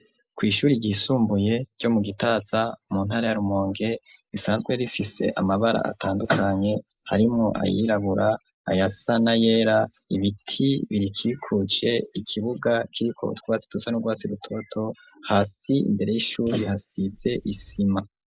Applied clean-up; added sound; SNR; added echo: neural mask model Resemble Enhance denoiser.